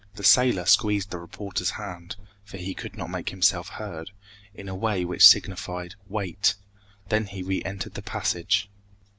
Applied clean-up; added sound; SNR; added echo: none; none; none; none.